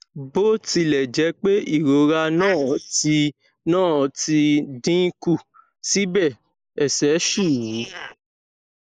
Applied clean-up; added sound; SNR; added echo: neural mask model Resemble Enhance denoiser.